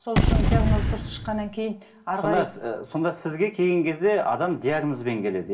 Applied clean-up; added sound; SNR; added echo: none; Gunshot, gunfire / Boom; -1 dB; reverberation time 0.5 s.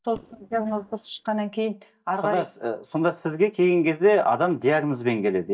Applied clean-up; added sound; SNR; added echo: neural mask model DeepFilterNet 3.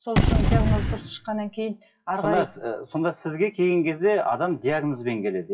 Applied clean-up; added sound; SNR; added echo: classical method WPE with log-MMSE.